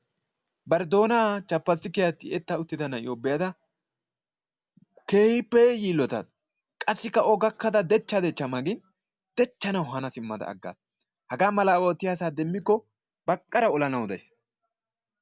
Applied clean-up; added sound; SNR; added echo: none; none; none; none.